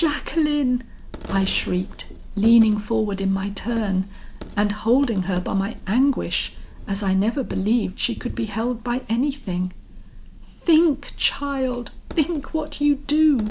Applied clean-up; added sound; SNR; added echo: none; Coin (dropping); 13 dB; none.